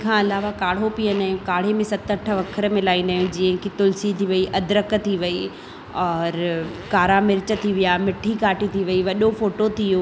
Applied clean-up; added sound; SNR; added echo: none; Fart; 20 dB; none.